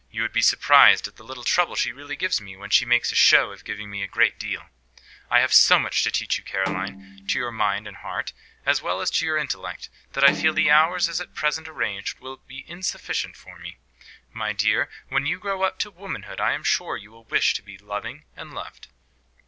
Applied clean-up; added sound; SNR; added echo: none; Snare drum; 14 dB; none.